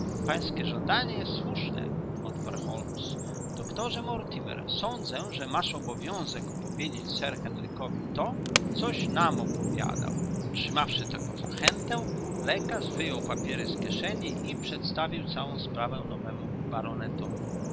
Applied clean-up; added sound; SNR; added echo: none; Wood + Bird vocalization, bird call, bird song; -2 dB; none.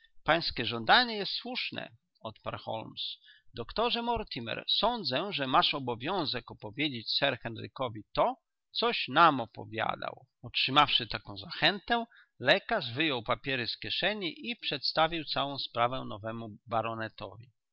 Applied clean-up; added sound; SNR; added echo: none; none; none; none.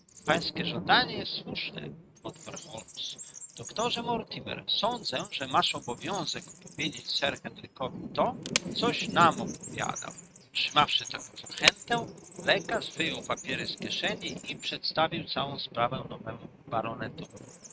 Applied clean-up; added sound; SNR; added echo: neural mask model RNNoise.